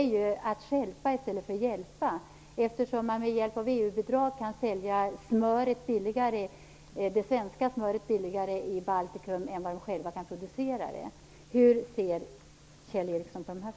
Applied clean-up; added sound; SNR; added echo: none; none; none; none.